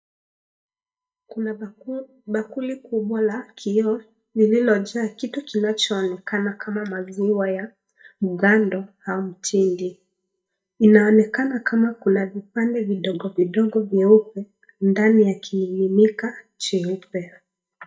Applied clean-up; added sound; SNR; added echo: neural mask model DeepFilterNet 3.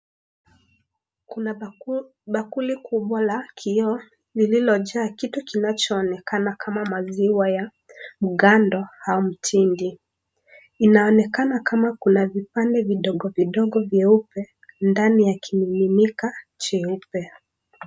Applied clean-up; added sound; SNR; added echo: none; none; none; none.